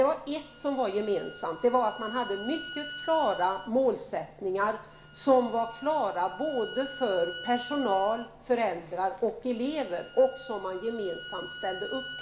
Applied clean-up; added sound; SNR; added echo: none; Bowed string instrument; 14 dB; reverberation time 2.0 s.